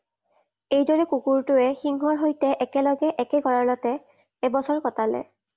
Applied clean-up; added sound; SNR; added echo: none; none; none; none.